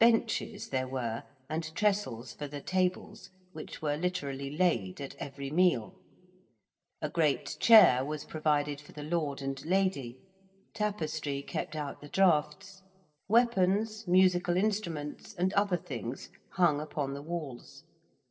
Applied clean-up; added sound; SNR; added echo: none; none; none; reverberation time 0.7 s.